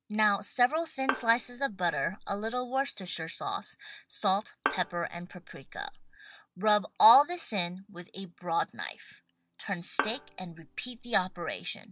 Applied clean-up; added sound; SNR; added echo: none; Bowed string instrument; 9 dB; none.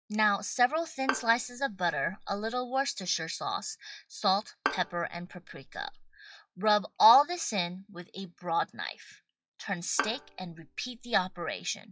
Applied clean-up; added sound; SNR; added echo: classical method log-MMSE.